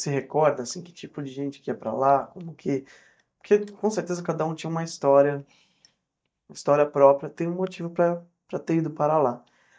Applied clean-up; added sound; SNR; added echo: neural mask model DeepFilterNet 3.